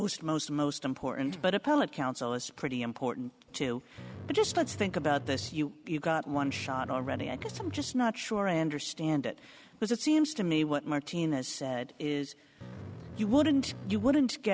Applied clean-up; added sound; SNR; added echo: none; Bass guitar; 12 dB; none.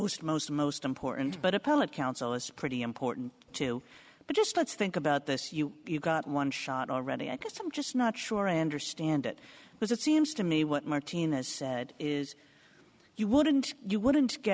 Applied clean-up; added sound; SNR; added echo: none; none; none; none.